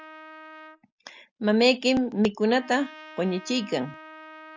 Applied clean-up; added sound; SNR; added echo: none; Trumpet; 20 dB; none.